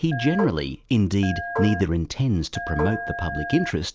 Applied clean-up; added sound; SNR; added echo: none; Telephone + Marimba, xylophone; 8 dB; none.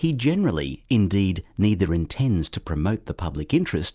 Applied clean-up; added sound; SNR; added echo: none; none; none; none.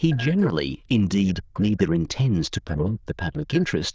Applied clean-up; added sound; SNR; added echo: neural diffusion model UNIVERSE++.